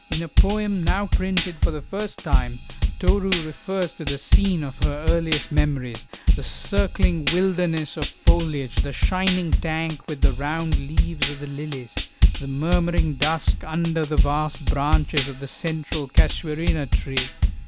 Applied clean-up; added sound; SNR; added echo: none; Drum kit; -4 dB; none.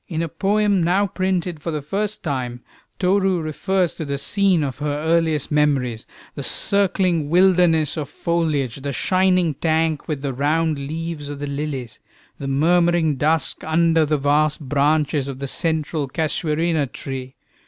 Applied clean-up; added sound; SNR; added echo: none; none; none; none.